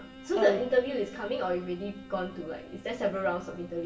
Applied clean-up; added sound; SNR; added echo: none; Bowed string instrument; 17 dB; reverberation time 0.6 s.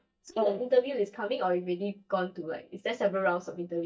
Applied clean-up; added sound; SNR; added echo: neural mask model DeepFilterNet 3.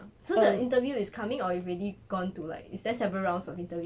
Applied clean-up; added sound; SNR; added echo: none; none; none; none.